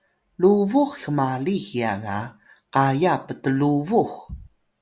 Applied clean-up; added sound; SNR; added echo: none; none; none; none.